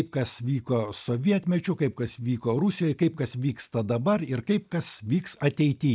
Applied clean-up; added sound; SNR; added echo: none; none; none; none.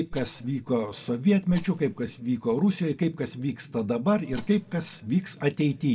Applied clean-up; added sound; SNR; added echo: none; Rattle; 16 dB; reverberation time 1.5 s.